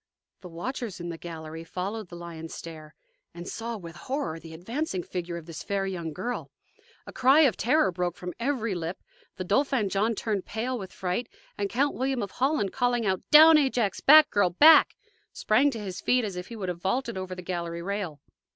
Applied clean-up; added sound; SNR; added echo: none; none; none; none.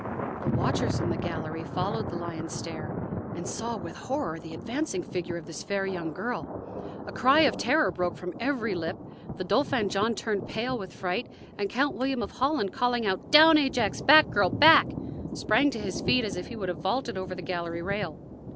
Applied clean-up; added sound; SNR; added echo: none; Thunder; 7 dB; none.